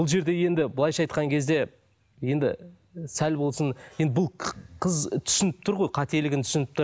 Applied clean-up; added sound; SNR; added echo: none; none; none; none.